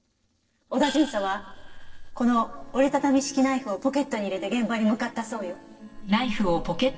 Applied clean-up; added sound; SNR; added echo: neural separator model SepFormer DNS4.